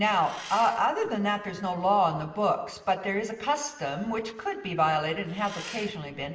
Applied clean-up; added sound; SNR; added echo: none; Engine; 16 dB; reverberation time 1.0 s.